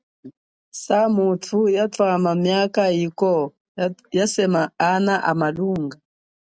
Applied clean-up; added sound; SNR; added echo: none; none; none; none.